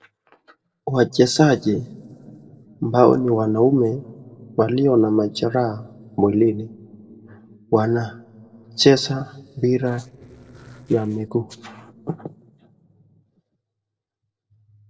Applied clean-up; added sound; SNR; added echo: neural separator model SepFormer DNS4.